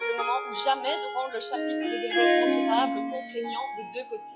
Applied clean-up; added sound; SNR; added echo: classical method log-MMSE.